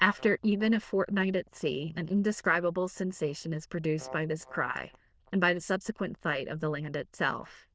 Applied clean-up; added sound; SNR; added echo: neural diffusion model UNIVERSE++.